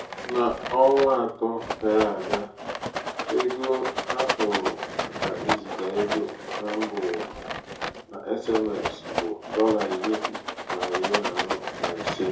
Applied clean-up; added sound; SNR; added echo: none; Rattle; 4 dB; reverberation time 0.6 s.